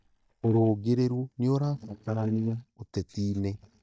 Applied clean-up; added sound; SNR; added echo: neural mask model DeepFilterNet 3.